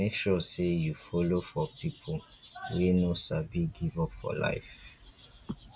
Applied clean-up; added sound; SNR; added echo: none; none; none; none.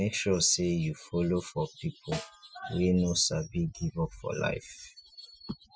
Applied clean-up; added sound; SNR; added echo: classical method spectral subtraction.